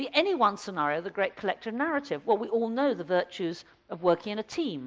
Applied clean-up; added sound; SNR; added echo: none; none; none; none.